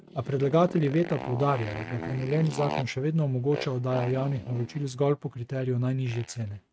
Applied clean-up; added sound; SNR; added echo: neural mask model RNNoise.